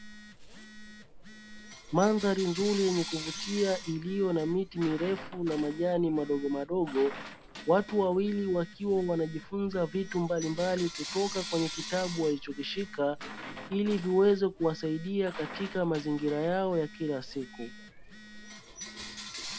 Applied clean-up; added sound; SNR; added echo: none; Coin (dropping) / Bell + Telephone; 13 dB; none.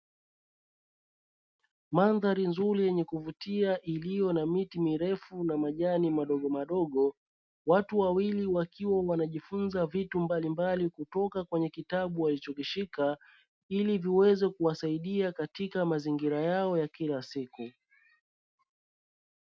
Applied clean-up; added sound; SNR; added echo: none; none; none; none.